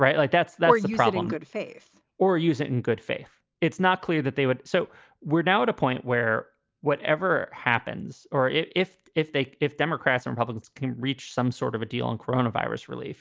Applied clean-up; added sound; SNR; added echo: none; none; none; none.